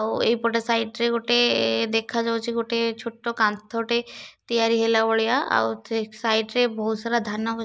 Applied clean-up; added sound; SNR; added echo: none; none; none; none.